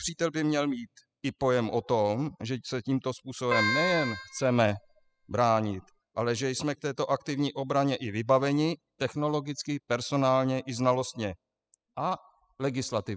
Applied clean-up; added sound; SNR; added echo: classical method spectral subtraction.